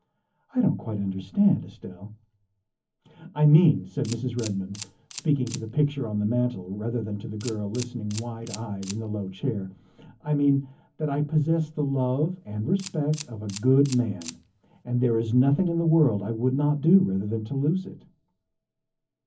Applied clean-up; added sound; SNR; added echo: none; Camera; 18 dB; reverberation time 0.3 s.